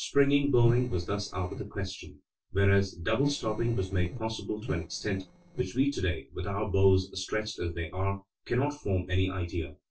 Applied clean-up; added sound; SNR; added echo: neural separator model SepFormer DNS4.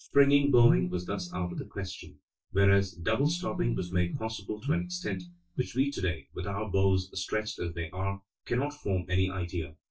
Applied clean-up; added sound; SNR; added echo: neural mask model DeepFilterNet 3.